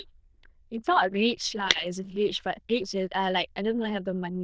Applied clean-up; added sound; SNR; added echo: neural diffusion model UNIVERSE++.